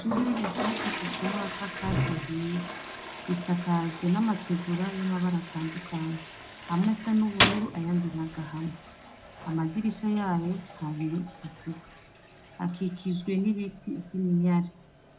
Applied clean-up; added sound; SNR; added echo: none; Toilet flush; 6 dB; reverberation time 0.2 s.